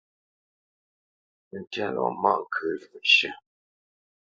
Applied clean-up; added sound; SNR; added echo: neural mask model Resemble Enhance denoiser.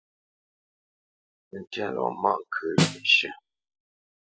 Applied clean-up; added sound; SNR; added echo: classical method spectral subtraction.